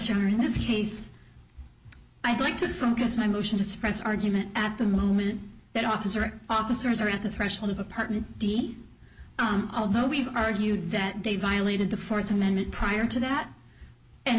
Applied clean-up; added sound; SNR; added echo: none; none; none; none.